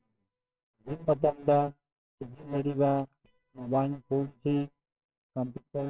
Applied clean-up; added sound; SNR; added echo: neural separator model SepFormer WHAMR!.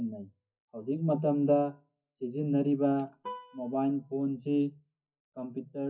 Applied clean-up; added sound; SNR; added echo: classical method WPE with log-MMSE.